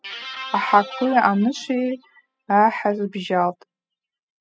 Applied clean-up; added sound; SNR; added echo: classical method spectral subtraction.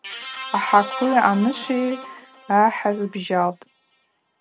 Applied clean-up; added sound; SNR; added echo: none; Guitar; 13 dB; none.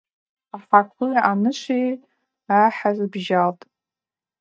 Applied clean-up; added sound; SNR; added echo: neural mask model DeepFilterNet 3.